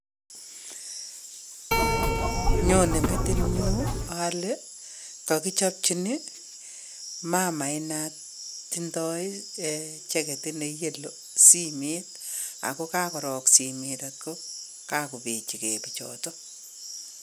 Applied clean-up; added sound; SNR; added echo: none; Keyboard (musical); -4 dB; none.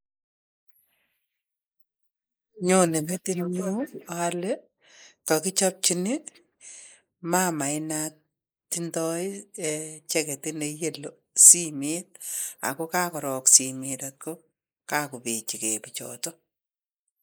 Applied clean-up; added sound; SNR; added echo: neural mask model Resemble Enhance denoiser.